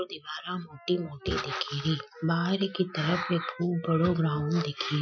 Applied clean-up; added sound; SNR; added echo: classical method Wiener filter.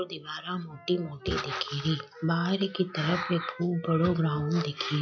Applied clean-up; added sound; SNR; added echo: classical method log-MMSE.